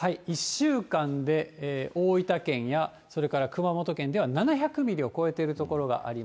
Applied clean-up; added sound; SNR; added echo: none; none; none; none.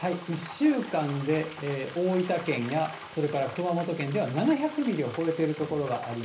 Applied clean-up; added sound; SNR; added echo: none; Frying (food); 15 dB; reverberation time 0.3 s.